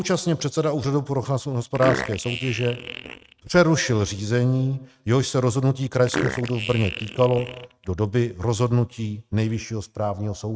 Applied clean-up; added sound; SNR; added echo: neural mask model RNNoise.